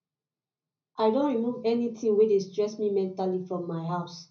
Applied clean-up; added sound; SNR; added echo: none; none; none; reverberation time 0.4 s.